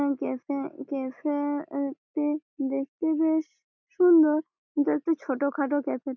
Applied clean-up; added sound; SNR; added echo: none; none; none; none.